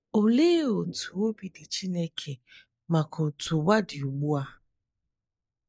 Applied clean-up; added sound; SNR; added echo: neural mask model DeepFilterNet 3.